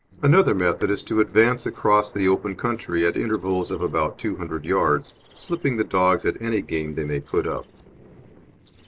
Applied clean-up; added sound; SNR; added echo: neural separator model SepFormer DNS4.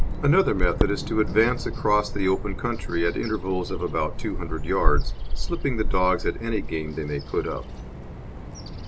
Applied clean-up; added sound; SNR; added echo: none; Bird vocalization, bird call, bird song; 0 dB; none.